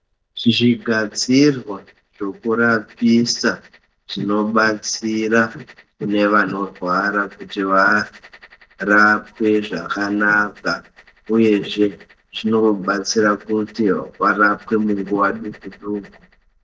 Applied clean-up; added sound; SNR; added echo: neural mask model DeepFilterNet 3.